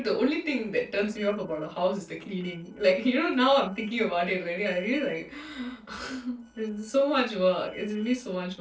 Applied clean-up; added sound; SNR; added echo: neural separator model SepFormer DNS4.